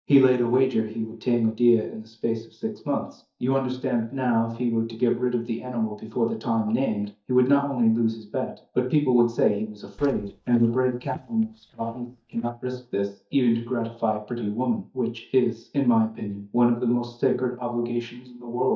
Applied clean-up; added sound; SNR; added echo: neural mask model DeepFilterNet 3.